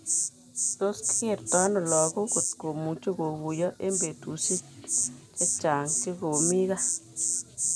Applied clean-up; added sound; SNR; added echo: none; Insect; 1 dB; none.